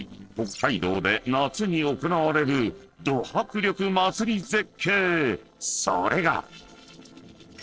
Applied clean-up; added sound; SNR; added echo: neural separator model SepFormer DNS4.